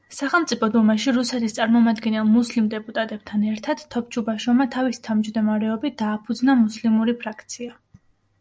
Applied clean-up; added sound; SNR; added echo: none; none; none; none.